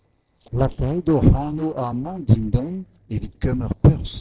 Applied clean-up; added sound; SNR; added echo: neural separator model SepFormer DNS4.